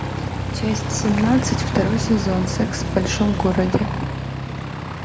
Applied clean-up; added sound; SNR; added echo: none; Aircraft; 2 dB; reverberation time 1.2 s.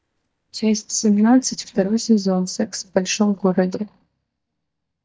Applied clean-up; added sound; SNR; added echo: neural mask model DeepFilterNet 3.